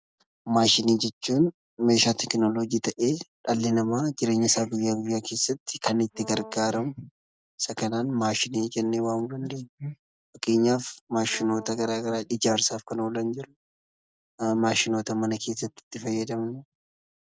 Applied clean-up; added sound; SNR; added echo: none; Brass instrument; 17 dB; none.